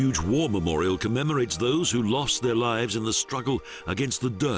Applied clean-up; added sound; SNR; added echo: none; none; none; none.